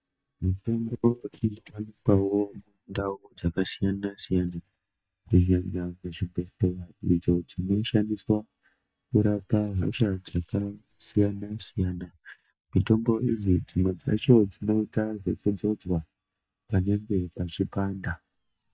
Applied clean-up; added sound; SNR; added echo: neural mask model DeepFilterNet 3.